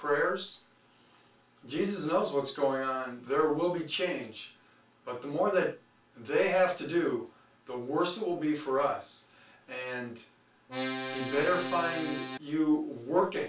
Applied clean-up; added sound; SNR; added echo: none; Accordion; 3 dB; reverberation time 0.2 s.